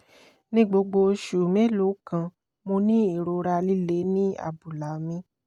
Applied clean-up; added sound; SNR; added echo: none; none; none; none.